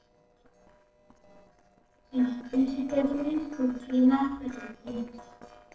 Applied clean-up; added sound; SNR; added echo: neural separator model SepFormer DNS4.